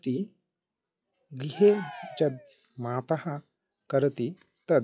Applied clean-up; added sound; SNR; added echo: classical method log-MMSE.